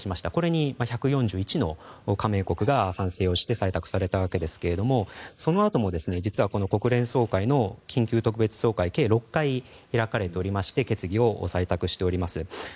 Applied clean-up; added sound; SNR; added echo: neural mask model Resemble Enhance denoiser.